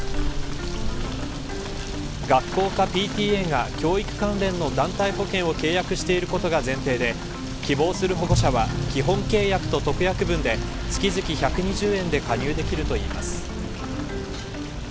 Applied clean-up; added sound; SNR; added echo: none; Motor vehicle (road) / Rain; 3 dB; none.